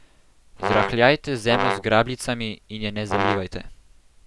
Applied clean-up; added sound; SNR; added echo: none; Brass instrument; 3 dB; none.